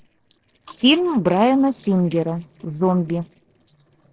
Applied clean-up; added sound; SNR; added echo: neural separator model SepFormer DNS4.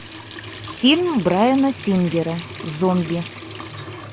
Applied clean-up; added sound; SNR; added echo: none; Trickle, dribble / Sink (filling or washing) / Water tap, faucet; 14 dB; none.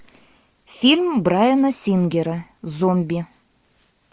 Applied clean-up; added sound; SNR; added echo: none; none; none; none.